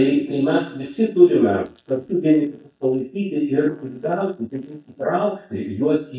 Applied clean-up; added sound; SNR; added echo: neural mask model DeepFilterNet 3.